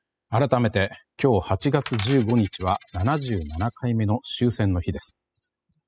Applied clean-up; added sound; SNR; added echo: classical method spectral subtraction.